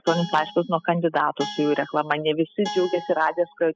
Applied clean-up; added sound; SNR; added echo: classical method spectral subtraction.